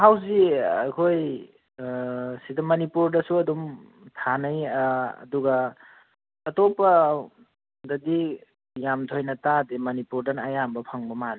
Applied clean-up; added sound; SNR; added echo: none; none; none; none.